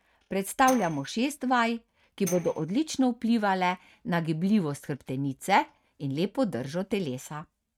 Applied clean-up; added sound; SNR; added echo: neural mask model RNNoise.